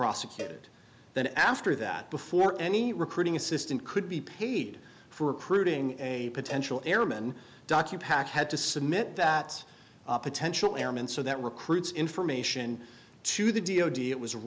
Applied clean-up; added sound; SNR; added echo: none; Cowbell; 18 dB; none.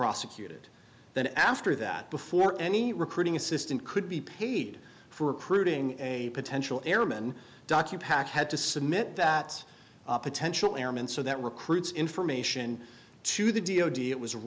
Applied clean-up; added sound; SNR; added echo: none; none; none; none.